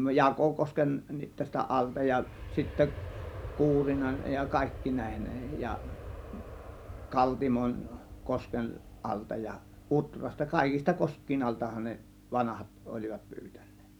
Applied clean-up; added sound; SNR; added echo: none; Aircraft; 14 dB; none.